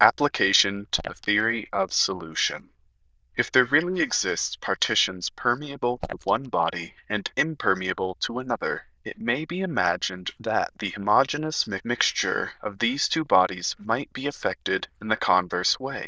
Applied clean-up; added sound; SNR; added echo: neural diffusion model UNIVERSE++.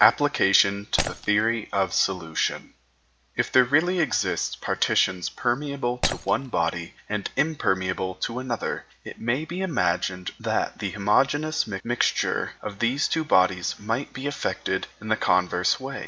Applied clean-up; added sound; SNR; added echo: none; Shatter; 9 dB; none.